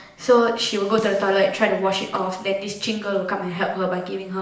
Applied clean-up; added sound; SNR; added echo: none; Snare drum; 19 dB; reverberation time 0.8 s.